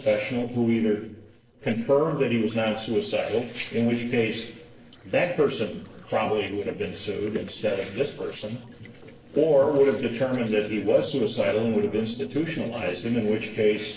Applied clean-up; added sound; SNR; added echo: neural separator model SepFormer DNS4.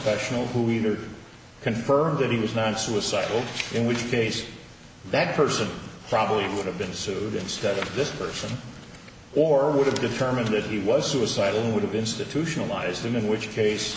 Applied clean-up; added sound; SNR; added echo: none; none; none; none.